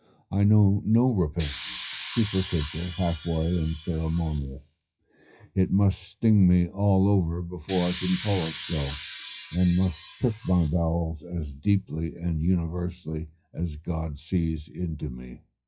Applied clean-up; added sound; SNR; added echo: classical method WPE with log-MMSE.